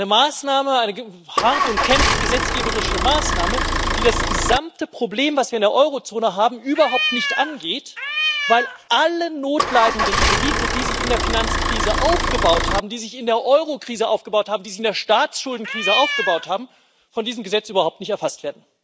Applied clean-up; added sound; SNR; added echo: none; Cat + Idling / Engine starting / Motor vehicle (road); -1 dB; none.